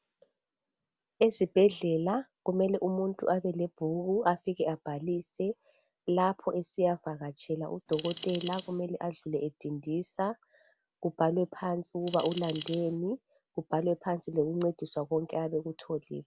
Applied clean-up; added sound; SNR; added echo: none; Alarm; 16 dB; none.